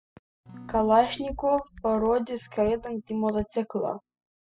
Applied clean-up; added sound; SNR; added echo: classical method spectral subtraction.